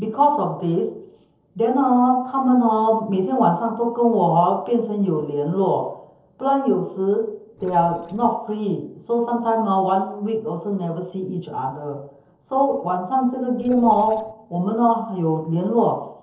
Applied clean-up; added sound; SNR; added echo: neural separator model SepFormer DNS4.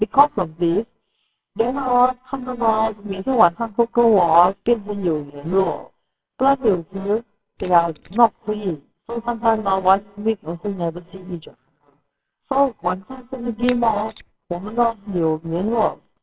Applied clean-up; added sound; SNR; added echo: neural separator model SepFormer WHAMR!.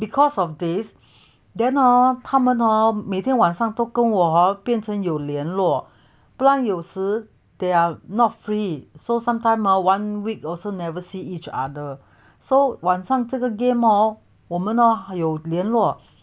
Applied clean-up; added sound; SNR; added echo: none; none; none; none.